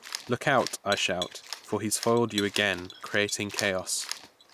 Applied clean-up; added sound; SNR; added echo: none; Cat; 12 dB; none.